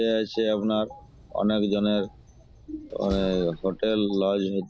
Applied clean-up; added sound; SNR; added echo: none; Slam; 20 dB; none.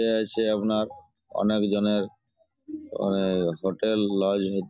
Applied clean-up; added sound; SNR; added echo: none; none; none; none.